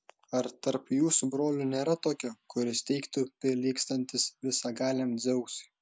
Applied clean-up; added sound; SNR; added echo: none; none; none; none.